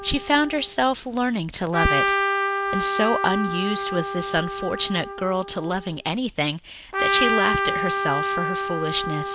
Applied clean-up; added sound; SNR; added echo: none; Trumpet; 2 dB; none.